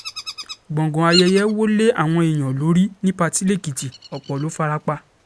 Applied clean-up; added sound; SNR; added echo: none; Bird vocalization, bird call, bird song; 13 dB; none.